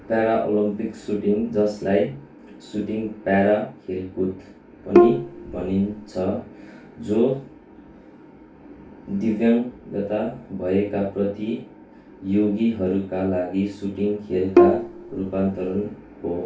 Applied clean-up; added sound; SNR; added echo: none; Bowed string instrument; -4 dB; reverberation time 0.3 s.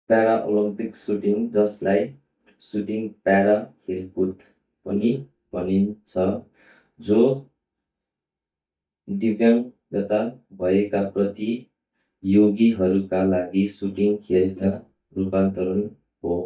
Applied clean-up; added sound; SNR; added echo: neural mask model DeepFilterNet 3.